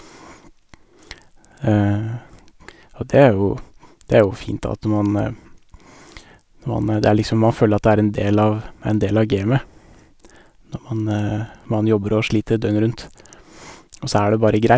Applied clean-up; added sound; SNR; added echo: none; none; none; none.